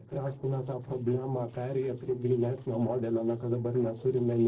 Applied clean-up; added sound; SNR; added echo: neural separator model SepFormer DNS4.